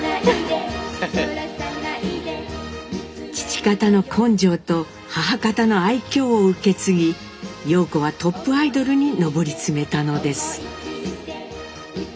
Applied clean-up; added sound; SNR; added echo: none; none; none; reverberation time 0.3 s.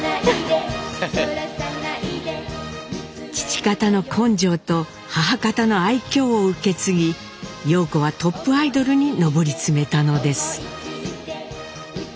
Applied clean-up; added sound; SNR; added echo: none; none; none; none.